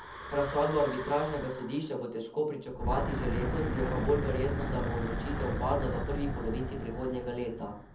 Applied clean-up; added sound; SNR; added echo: none; Wind / Breathing; 2 dB; reverberation time 0.7 s.